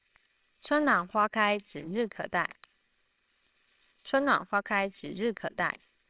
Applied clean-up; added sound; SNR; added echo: neural separator model SepFormer WHAMR!.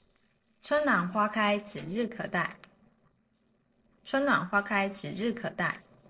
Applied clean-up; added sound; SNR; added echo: neural separator model SepFormer DNS4.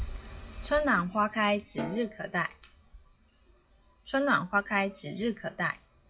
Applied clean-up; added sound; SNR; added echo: classical method WPE with log-MMSE.